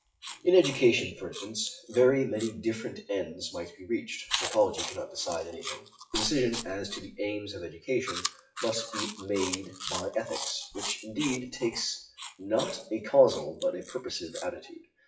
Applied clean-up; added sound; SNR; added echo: classical method WPE with log-MMSE.